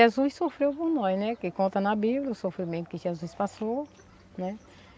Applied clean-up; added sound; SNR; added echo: none; none; none; none.